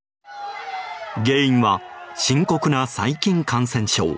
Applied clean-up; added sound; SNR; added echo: none; none; none; none.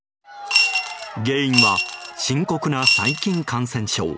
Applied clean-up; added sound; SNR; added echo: none; Coin (dropping) / Glass; -1 dB; none.